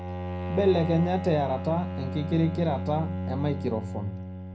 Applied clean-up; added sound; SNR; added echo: none; Bowed string instrument; 5 dB; reverberation time 0.4 s.